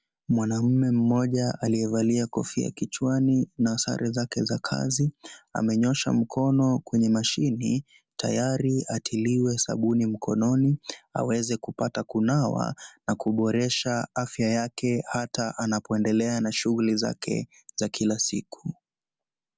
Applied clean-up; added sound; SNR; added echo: none; none; none; none.